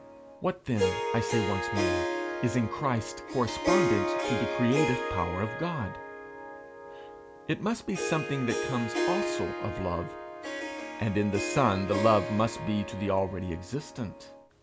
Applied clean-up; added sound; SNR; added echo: none; Harp; 2 dB; none.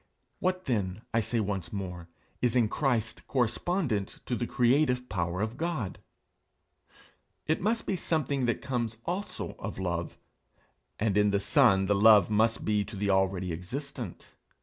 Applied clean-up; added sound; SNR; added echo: none; none; none; none.